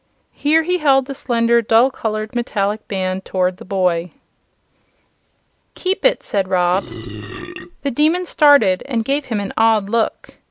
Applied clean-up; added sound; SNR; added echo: none; Burping, eructation; 11 dB; none.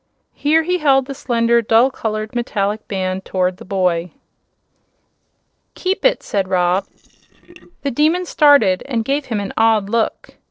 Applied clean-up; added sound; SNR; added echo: neural separator model SepFormer DNS4.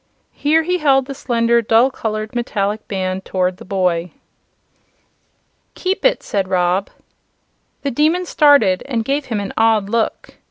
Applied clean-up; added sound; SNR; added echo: none; none; none; none.